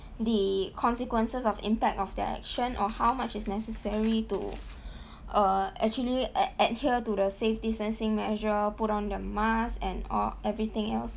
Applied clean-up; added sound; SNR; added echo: none; none; none; none.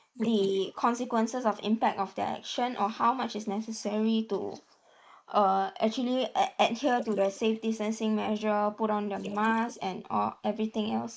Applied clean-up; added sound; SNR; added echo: neural mask model Resemble Enhance denoiser.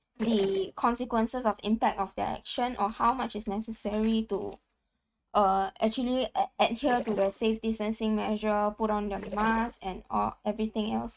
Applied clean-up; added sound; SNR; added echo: neural mask model RNNoise.